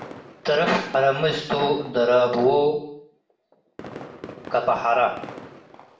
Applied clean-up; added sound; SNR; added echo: none; Fireworks; 19 dB; reverberation time 0.7 s.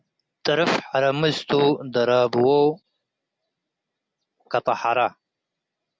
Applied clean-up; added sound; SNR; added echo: none; none; none; none.